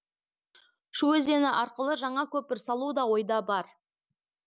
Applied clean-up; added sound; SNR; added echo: none; none; none; none.